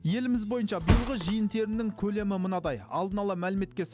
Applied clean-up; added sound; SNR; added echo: none; Thump, thud; 3 dB; none.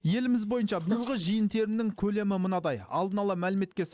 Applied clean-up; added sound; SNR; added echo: neural mask model Resemble Enhance denoiser.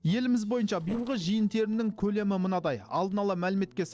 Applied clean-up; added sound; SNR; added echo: neural separator model SepFormer DNS4.